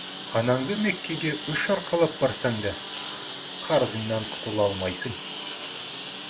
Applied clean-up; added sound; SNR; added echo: none; Engine; 7 dB; none.